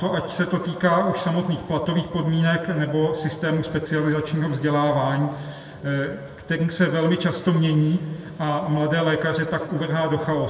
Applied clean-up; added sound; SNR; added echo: none; none; none; reverberation time 1.6 s.